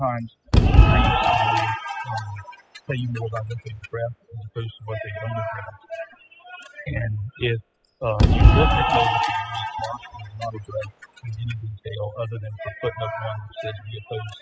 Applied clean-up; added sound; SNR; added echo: classical method spectral subtraction.